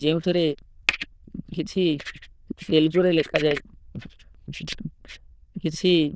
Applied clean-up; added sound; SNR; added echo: neural diffusion model UNIVERSE++.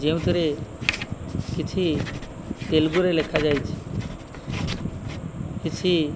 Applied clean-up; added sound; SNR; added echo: none; Writing; 11 dB; none.